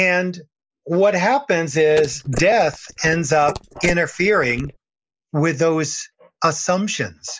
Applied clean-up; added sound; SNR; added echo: neural mask model Resemble Enhance denoiser.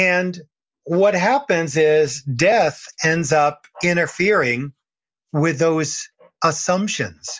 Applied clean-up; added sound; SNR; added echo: none; none; none; none.